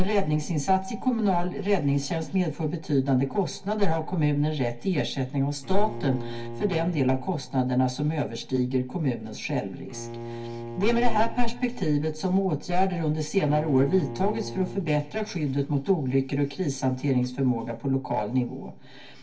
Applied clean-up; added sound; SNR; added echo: none; Bowed string instrument; 14 dB; reverberation time 0.1 s.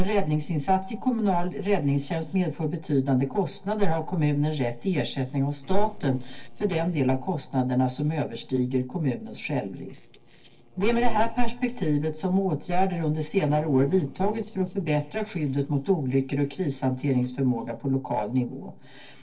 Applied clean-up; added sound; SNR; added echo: neural separator model SepFormer DNS4.